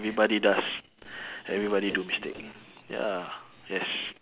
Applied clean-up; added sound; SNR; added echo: none; none; none; none.